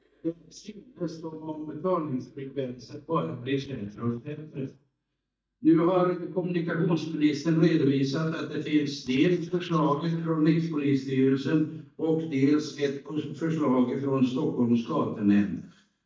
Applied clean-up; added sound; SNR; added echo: neural mask model DeepFilterNet 3.